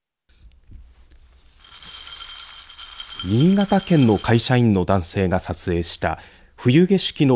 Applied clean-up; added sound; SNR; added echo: none; Glass; 10 dB; none.